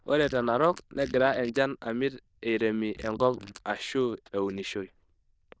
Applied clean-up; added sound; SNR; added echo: neural diffusion model UNIVERSE++.